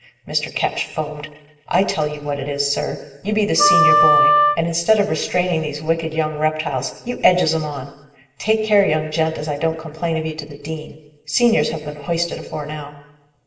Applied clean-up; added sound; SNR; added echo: none; Wind instrument, woodwind instrument; -4 dB; reverberation time 1.0 s.